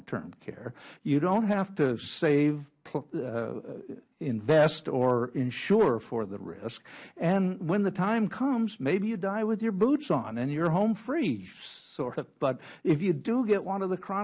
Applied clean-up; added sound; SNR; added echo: none; none; none; none.